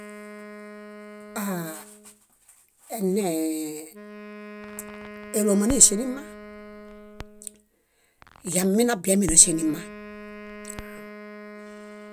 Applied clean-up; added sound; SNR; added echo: none; Crackle + Wind instrument, woodwind instrument; 14 dB; none.